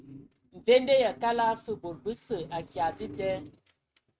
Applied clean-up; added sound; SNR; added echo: neural mask model RNNoise.